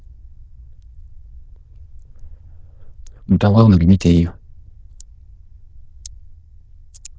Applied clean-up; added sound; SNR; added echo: neural diffusion model UNIVERSE++.